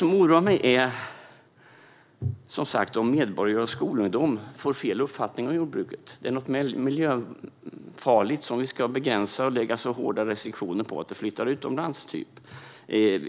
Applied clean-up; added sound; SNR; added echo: none; none; none; none.